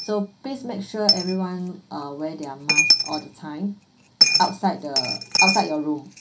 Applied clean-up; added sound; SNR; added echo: none; Coin (dropping); -3 dB; reverberation time 0.3 s.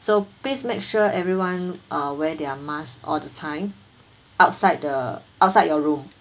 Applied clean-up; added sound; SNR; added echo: none; none; none; none.